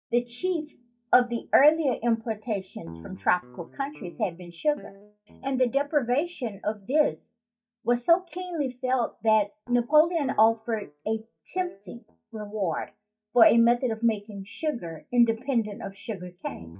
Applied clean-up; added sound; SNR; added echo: neural mask model DeepFilterNet 3.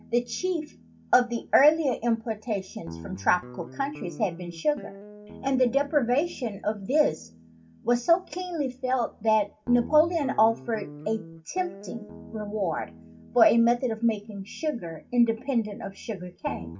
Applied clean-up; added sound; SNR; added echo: none; Guitar; 18 dB; reverberation time 0.2 s.